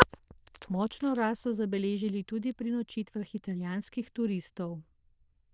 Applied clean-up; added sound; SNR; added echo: neural diffusion model UNIVERSE++.